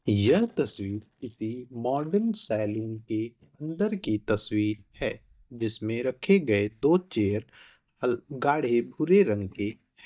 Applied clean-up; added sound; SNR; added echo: neural mask model DeepFilterNet 3.